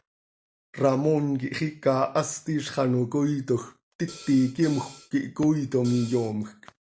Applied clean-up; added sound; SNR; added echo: none; Hi-hat; 18 dB; none.